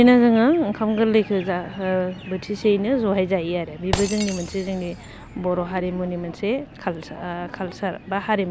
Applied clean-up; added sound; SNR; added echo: none; Shatter; 17 dB; none.